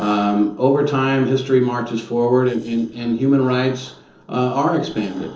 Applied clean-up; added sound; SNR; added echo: neural separator model SepFormer DNS4.